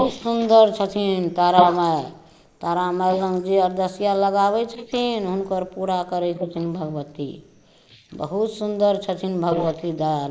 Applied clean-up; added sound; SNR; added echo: neural mask model Resemble Enhance denoiser.